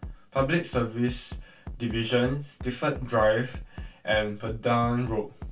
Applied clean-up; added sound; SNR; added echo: none; Bass drum; 13 dB; reverberation time 0.2 s.